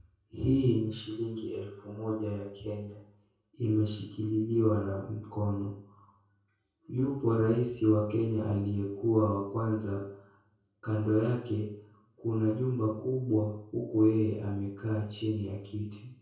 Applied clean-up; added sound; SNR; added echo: none; none; none; reverberation time 0.6 s.